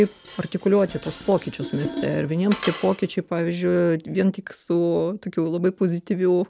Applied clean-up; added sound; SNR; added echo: none; Dishes, pots, and pans; 16 dB; none.